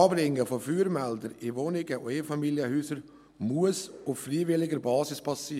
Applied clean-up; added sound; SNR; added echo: none; none; none; none.